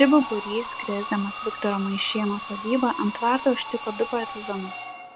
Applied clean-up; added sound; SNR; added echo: none; Alarm; 1 dB; none.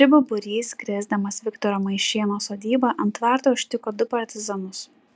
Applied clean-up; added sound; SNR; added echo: none; none; none; none.